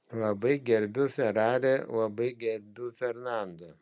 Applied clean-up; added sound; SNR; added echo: none; none; none; none.